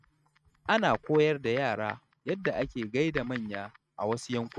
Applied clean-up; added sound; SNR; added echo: neural mask model RNNoise.